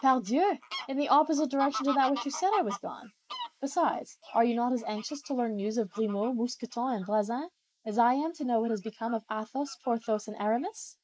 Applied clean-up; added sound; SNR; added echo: neural mask model Resemble Enhance denoiser.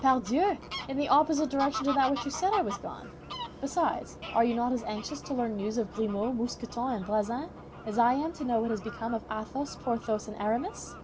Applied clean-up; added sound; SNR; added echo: none; Fowl + Engine / Boat, Water vehicle; 12 dB; none.